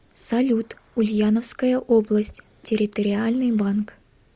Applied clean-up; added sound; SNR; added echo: none; none; none; none.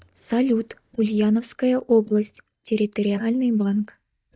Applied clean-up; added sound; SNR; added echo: neural mask model DeepFilterNet 3.